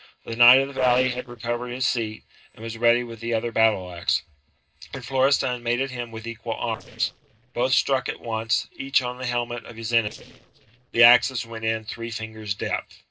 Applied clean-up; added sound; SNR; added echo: neural separator model SepFormer DNS4.